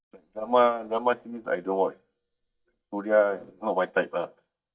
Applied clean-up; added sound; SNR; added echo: neural mask model DeepFilterNet 3.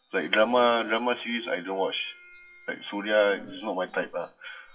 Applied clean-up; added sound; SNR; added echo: classical method WPE with log-MMSE.